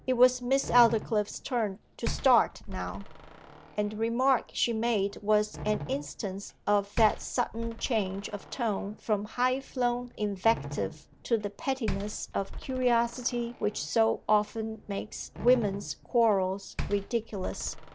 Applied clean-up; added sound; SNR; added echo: none; Slam; 12 dB; none.